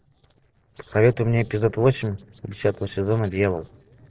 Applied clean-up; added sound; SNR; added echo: neural separator model SepFormer DNS4.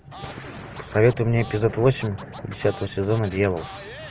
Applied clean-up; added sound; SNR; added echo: none; Scratching (performance technique); 19 dB; none.